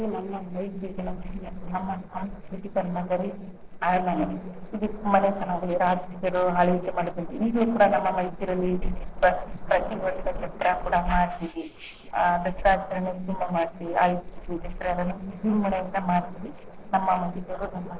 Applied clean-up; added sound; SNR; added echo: neural separator model SepFormer DNS4.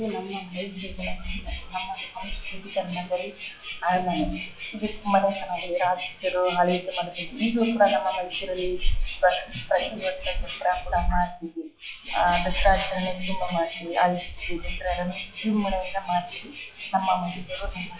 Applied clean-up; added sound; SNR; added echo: classical method log-MMSE.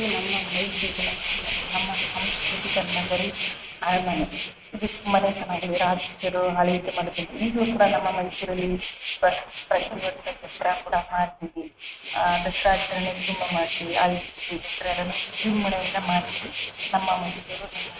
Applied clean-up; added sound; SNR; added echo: neural mask model RNNoise.